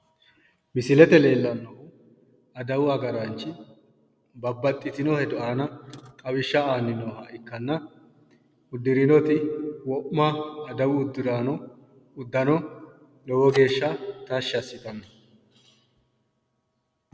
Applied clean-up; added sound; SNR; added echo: none; none; none; none.